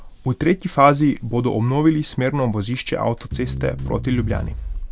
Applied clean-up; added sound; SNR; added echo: none; Crackle; 11 dB; none.